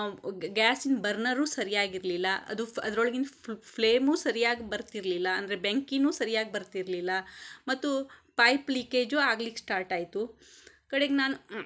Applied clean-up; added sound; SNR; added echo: none; none; none; none.